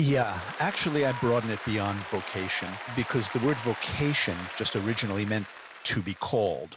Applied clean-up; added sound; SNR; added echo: none; Applause; 11 dB; none.